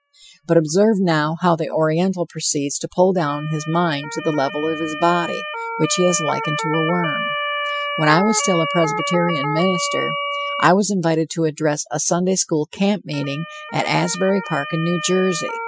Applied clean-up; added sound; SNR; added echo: classical method Wiener filter.